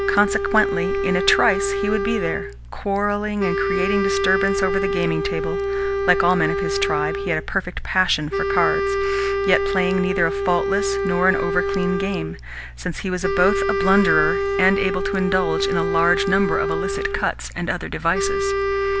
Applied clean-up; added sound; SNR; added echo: none; Wind instrument, woodwind instrument; 1 dB; none.